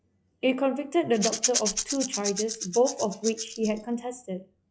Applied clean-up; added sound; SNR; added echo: classical method log-MMSE.